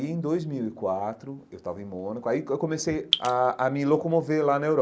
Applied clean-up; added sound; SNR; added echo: none; Drip; 2 dB; none.